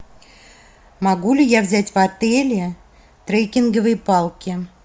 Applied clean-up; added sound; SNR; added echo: none; none; none; none.